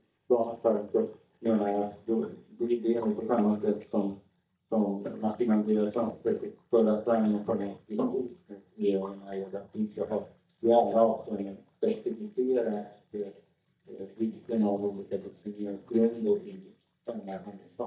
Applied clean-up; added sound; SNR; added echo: neural mask model DeepFilterNet 3.